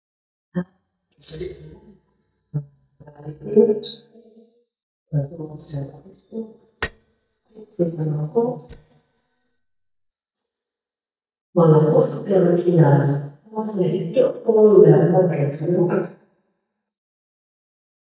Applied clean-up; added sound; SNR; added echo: neural mask model DeepFilterNet 3.